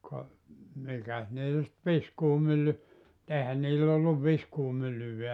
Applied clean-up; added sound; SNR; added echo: none; none; none; none.